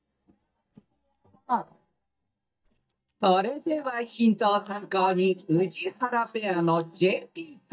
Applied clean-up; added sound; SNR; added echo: neural mask model DeepFilterNet 3.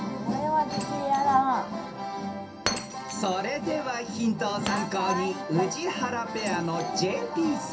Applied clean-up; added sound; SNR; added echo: none; Shatter; 14 dB; reverberation time 0.3 s.